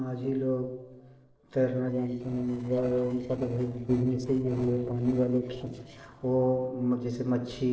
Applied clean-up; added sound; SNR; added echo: neural separator model SepFormer DNS4.